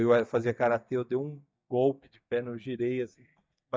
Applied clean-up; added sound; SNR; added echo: neural mask model DeepFilterNet 3.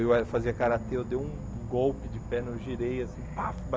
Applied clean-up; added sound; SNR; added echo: none; Insect / Frog; 8 dB; none.